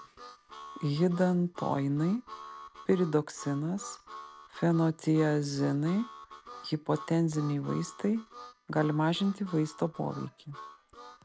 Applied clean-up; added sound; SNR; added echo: none; Harmonica; 17 dB; none.